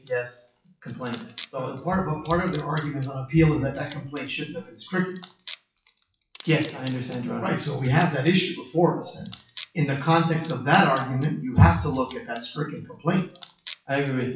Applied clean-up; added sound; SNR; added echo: classical method WPE with log-MMSE.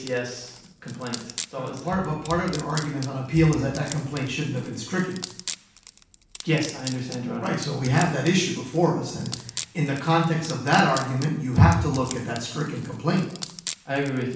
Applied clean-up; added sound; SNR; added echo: none; Wood; 15 dB; reverberation time 0.7 s.